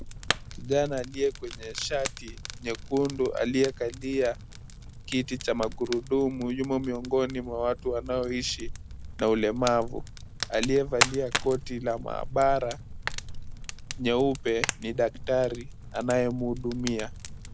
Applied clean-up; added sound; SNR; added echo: none; Fire; 7 dB; none.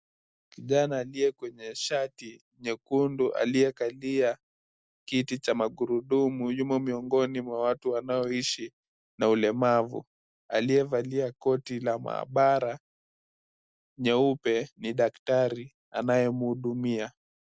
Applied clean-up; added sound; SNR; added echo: none; none; none; none.